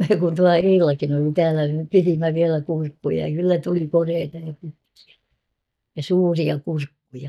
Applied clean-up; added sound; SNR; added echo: neural mask model DeepFilterNet 3.